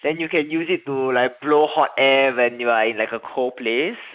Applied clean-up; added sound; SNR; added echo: neural mask model Resemble Enhance denoiser.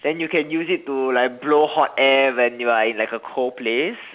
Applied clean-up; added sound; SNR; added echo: none; none; none; none.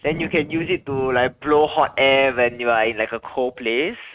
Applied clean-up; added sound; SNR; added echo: neural mask model RNNoise.